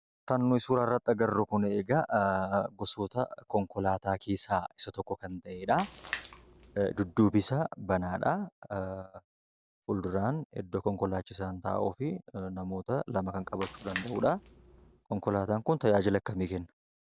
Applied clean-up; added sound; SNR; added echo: none; Splash, splatter; 12 dB; none.